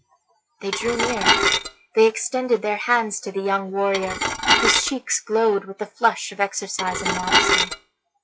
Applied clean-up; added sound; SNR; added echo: classical method log-MMSE.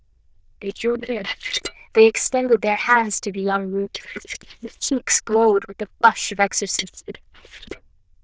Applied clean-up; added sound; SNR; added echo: neural diffusion model UNIVERSE++.